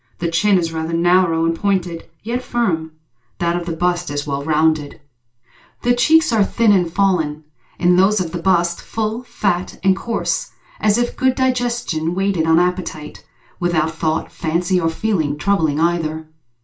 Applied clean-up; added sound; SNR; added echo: none; none; none; reverberation time 0.2 s.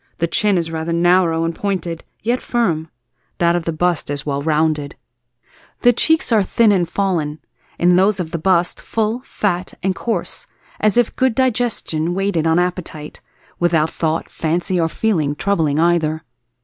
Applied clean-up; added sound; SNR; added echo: none; none; none; none.